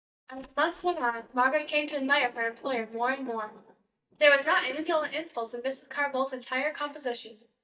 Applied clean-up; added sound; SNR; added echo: neural mask model DeepFilterNet 3.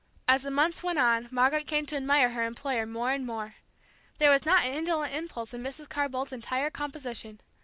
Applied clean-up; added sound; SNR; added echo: none; none; none; none.